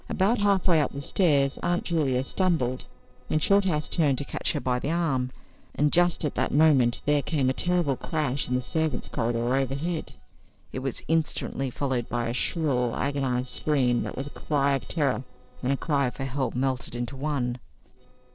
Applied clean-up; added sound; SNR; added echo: neural separator model SepFormer DNS4.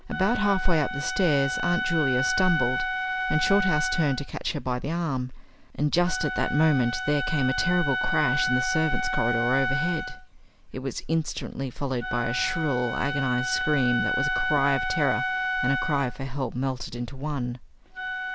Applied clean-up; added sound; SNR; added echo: none; Wind instrument, woodwind instrument; 4 dB; none.